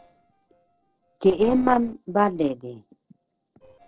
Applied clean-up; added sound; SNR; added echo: neural separator model SepFormer DNS4.